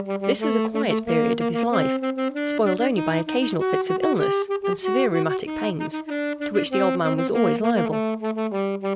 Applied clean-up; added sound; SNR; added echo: none; Wind instrument, woodwind instrument; -1 dB; none.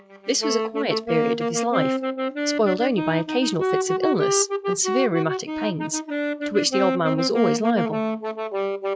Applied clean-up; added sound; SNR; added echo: classical method log-MMSE.